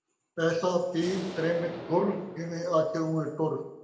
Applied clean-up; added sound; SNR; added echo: none; Explosion; 14 dB; reverberation time 0.7 s.